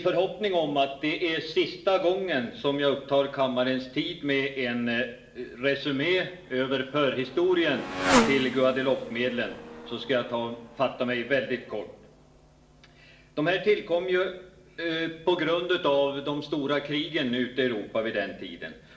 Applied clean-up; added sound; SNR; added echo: none; Motorcycle; 10 dB; reverberation time 0.7 s.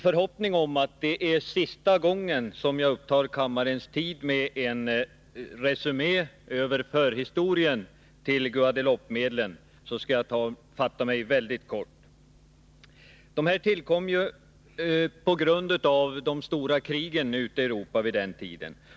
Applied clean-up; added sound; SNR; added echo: none; none; none; none.